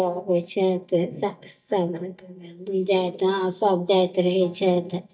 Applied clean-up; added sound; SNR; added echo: neural mask model DeepFilterNet 3.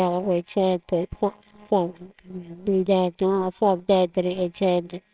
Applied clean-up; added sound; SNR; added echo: neural separator model SepFormer WHAMR!.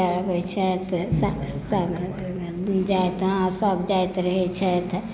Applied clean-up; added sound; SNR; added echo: none; none; none; none.